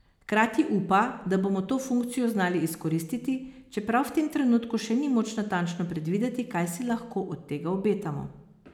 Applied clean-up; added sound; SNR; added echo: none; none; none; none.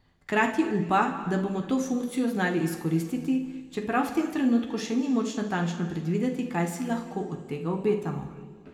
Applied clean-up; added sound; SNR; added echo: none; none; none; reverberation time 1.7 s.